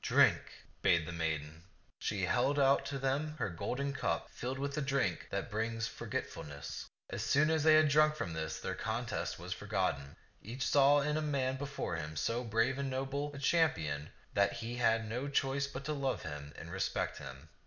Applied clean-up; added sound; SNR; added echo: none; none; none; none.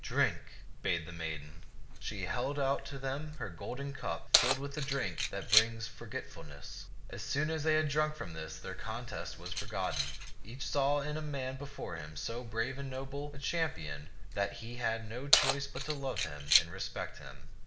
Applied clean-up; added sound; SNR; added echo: none; Keys jangling; 0 dB; none.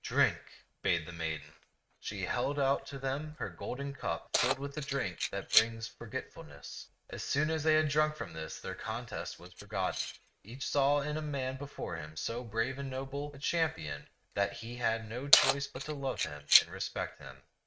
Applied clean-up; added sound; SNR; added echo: neural mask model RNNoise.